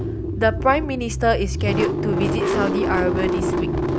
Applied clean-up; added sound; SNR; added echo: none; Engine starting / Car; -1 dB; none.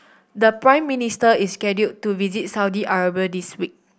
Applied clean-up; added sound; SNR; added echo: none; none; none; none.